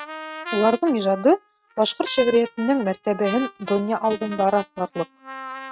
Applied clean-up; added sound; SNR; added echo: neural mask model RNNoise.